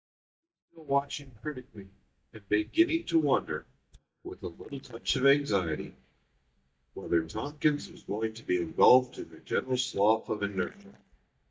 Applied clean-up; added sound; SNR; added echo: neural mask model DeepFilterNet 3.